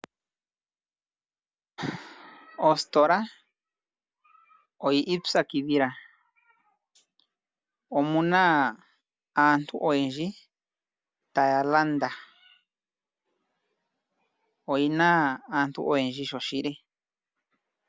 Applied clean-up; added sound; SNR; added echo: none; none; none; none.